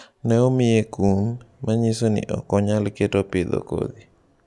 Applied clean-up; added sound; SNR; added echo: none; none; none; none.